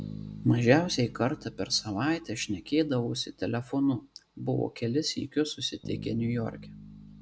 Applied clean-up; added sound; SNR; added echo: none; Bass guitar; 16 dB; none.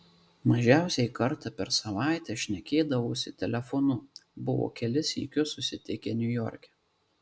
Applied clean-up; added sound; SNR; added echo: none; none; none; none.